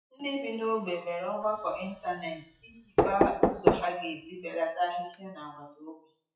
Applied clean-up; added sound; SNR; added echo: classical method WPE with log-MMSE.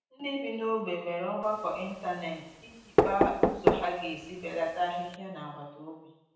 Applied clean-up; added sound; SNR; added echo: none; Knock; -3 dB; reverberation time 0.9 s.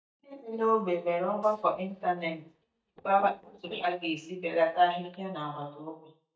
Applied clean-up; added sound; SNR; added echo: neural mask model DeepFilterNet 3.